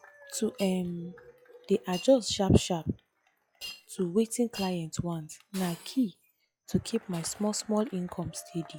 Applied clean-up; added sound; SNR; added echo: classical method log-MMSE.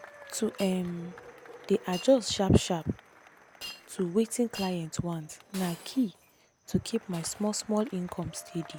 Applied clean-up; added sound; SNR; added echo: none; Applause / Crowd / Cheering + Shatter; 18 dB; none.